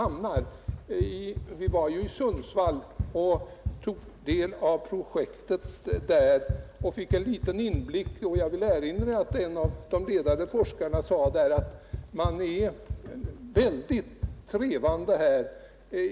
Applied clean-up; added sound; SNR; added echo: none; Run; 8 dB; none.